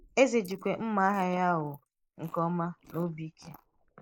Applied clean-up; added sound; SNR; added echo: neural mask model Resemble Enhance denoiser.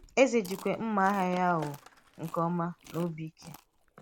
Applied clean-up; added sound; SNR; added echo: none; Chewing, mastication + Skateboard; 20 dB; none.